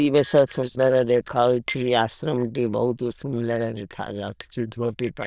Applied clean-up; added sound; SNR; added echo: neural diffusion model UNIVERSE++.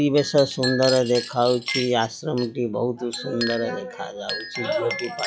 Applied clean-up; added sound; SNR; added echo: classical method log-MMSE.